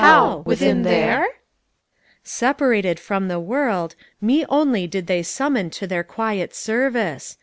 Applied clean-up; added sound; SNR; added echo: none; none; none; none.